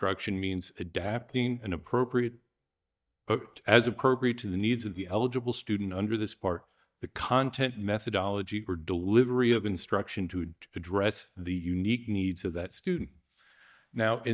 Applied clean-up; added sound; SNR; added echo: neural mask model DeepFilterNet 3.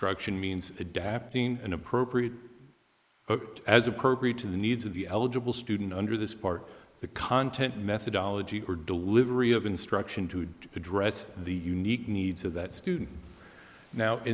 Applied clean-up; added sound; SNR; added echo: neural mask model Resemble Enhance denoiser.